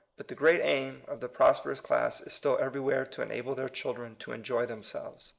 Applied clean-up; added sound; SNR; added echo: neural mask model Resemble Enhance denoiser.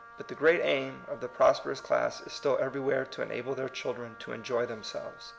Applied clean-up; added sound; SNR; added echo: none; Wind instrument, woodwind instrument; 19 dB; none.